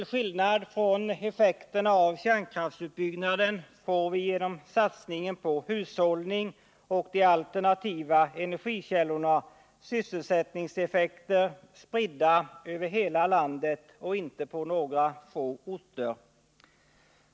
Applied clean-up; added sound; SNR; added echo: none; none; none; none.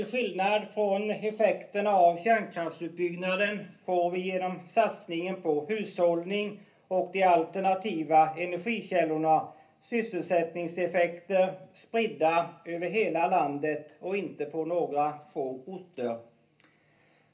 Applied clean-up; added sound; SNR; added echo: none; none; none; reverberation time 0.3 s.